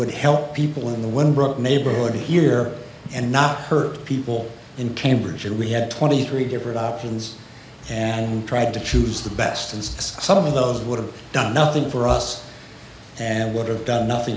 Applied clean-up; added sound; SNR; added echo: none; none; none; none.